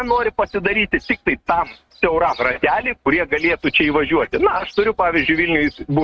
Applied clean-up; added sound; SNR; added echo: neural mask model RNNoise.